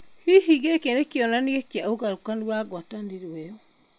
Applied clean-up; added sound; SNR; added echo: none; none; none; none.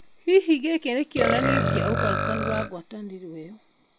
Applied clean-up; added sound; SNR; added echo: none; Burping, eructation; 1 dB; none.